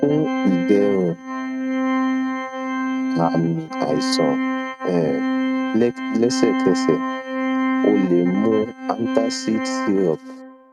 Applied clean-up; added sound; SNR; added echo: neural mask model RNNoise.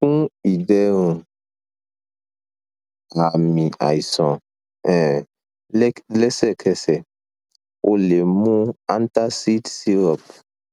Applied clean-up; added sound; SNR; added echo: none; none; none; none.